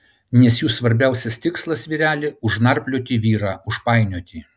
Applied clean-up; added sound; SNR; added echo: none; none; none; none.